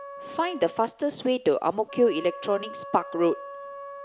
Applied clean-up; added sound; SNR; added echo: none; Wind instrument, woodwind instrument; 14 dB; none.